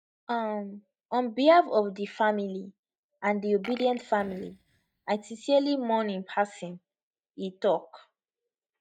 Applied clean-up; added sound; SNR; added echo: neural mask model DeepFilterNet 3.